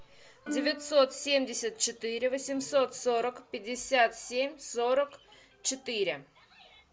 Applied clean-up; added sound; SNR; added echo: none; Plucked string instrument; 11 dB; none.